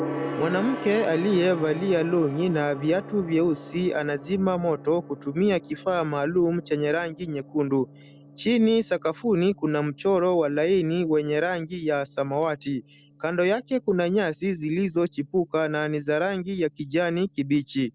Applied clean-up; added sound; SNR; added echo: none; Gong; 15 dB; none.